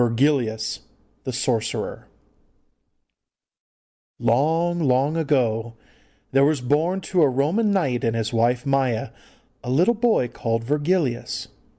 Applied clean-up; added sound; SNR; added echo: none; none; none; none.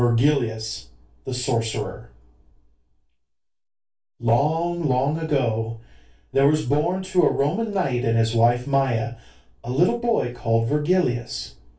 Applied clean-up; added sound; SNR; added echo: none; none; none; reverberation time 0.2 s.